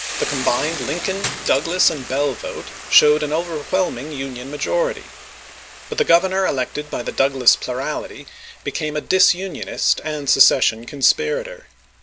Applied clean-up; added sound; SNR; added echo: none; Cutlery, silverware + Boiling / Hiss; 13 dB; none.